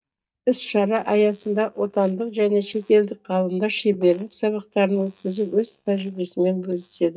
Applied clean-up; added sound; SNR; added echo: neural mask model DeepFilterNet 3.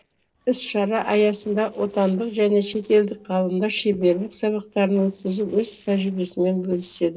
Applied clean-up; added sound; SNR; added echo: neural separator model SepFormer DNS4.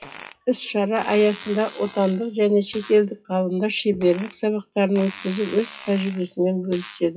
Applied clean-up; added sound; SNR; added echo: classical method WPE with log-MMSE.